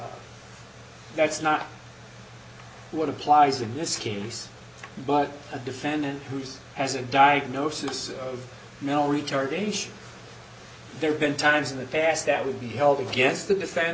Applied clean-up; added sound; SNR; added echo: none; none; none; none.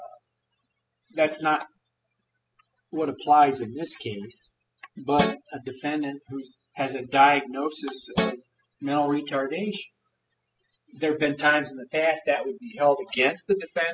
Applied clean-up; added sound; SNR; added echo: classical method spectral subtraction.